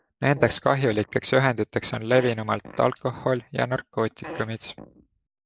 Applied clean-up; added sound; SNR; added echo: neural mask model Resemble Enhance denoiser.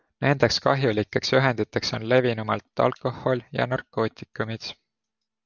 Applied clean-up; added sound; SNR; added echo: none; none; none; none.